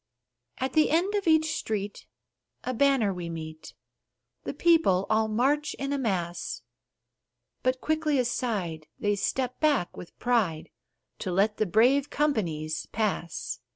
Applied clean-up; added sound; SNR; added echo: none; none; none; none.